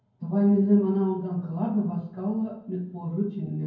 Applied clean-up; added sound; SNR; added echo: none; none; none; reverberation time 0.9 s.